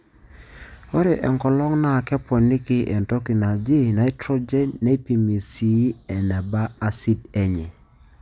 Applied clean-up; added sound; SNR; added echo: none; none; none; none.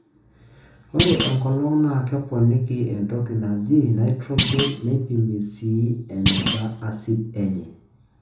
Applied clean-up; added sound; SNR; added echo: none; Thump, thud; 1 dB; reverberation time 0.9 s.